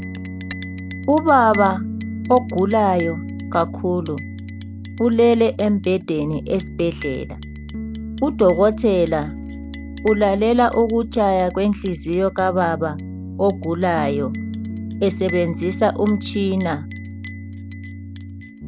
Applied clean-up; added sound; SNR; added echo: none; Chink, clink + Piano; 9 dB; none.